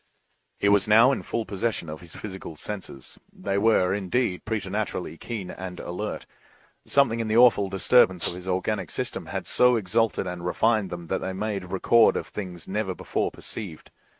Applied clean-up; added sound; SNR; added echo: neural mask model RNNoise.